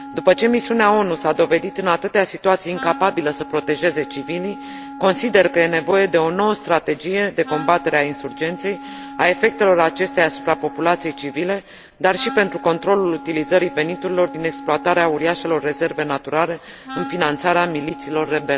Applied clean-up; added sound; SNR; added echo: none; Wind instrument, woodwind instrument; 15 dB; none.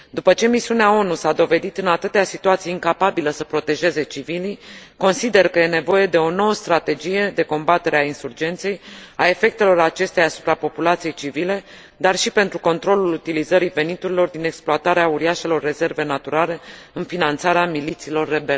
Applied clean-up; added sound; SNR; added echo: none; none; none; none.